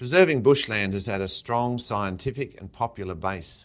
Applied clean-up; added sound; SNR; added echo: none; none; none; none.